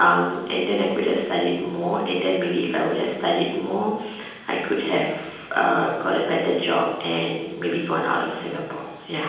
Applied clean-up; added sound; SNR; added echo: none; none; none; reverberation time 1.0 s.